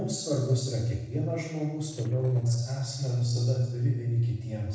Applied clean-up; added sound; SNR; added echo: neural separator model SepFormer DNS4.